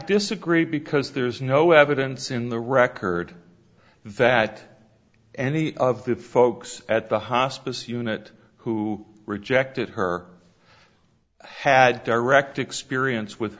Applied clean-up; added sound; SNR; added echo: none; none; none; none.